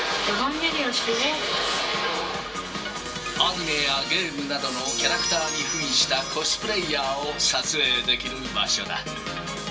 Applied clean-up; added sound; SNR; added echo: none; Fireworks; 17 dB; reverberation time 0.2 s.